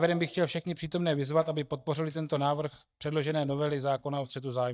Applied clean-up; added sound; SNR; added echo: neural mask model DeepFilterNet 3.